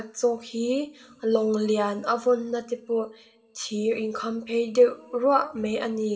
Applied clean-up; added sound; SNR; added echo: none; none; none; reverberation time 0.8 s.